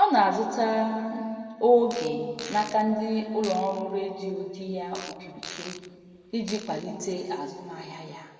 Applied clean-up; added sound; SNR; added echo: none; Fart; 17 dB; reverberation time 2.1 s.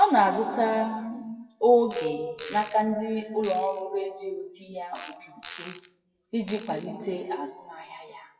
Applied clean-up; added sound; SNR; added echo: classical method WPE with log-MMSE.